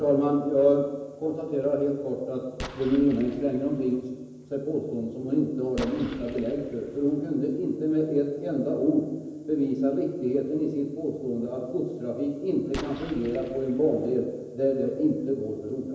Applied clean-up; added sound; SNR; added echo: none; Explosion; 15 dB; reverberation time 1.0 s.